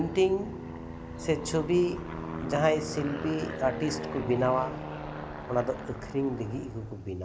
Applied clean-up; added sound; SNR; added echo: none; Aircraft; 8 dB; none.